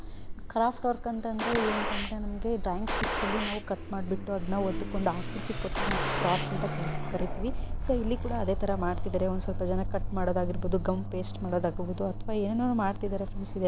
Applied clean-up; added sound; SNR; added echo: none; Gunshot, gunfire + Car passing by / Accelerating, revving, vroom; 1 dB; none.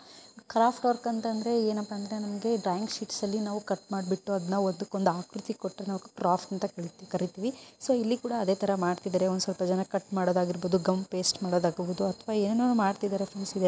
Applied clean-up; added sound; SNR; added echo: none; none; none; none.